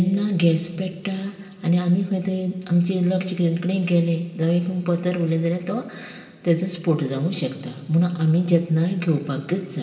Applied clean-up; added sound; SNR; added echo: none; none; none; reverberation time 2.9 s.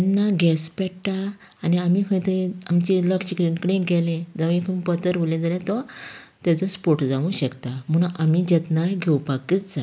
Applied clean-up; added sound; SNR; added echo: none; none; none; none.